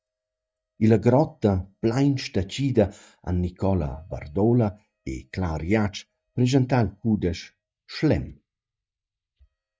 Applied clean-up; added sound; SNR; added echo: neural mask model DeepFilterNet 3.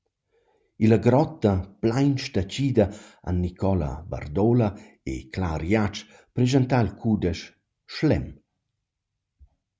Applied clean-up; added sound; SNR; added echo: none; none; none; none.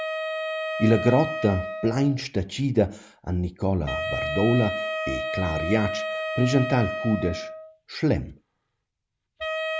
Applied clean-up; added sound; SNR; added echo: none; Wind instrument, woodwind instrument; 6 dB; none.